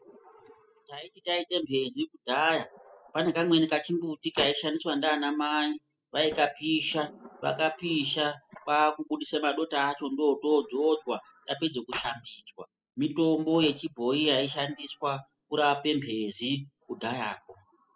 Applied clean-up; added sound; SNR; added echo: classical method spectral subtraction.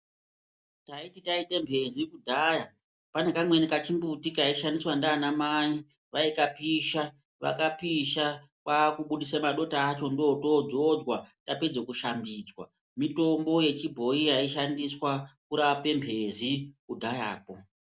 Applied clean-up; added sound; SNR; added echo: none; none; none; none.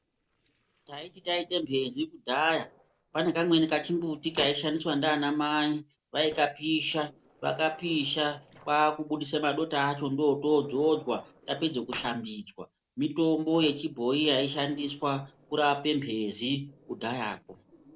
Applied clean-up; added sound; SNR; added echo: neural separator model SepFormer DNS4.